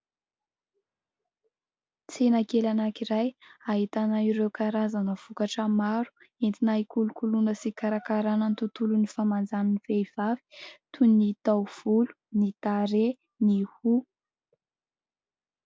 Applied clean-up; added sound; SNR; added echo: none; none; none; none.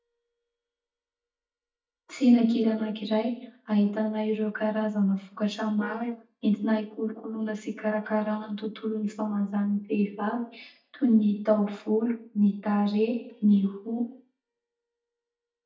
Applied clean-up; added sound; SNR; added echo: neural mask model DeepFilterNet 3.